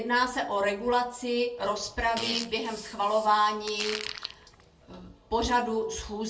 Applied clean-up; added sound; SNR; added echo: none; Fart; 12 dB; reverberation time 0.3 s.